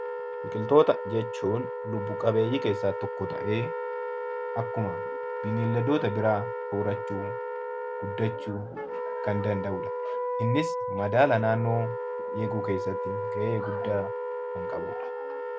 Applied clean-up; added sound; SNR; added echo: none; Wind instrument, woodwind instrument; 3 dB; none.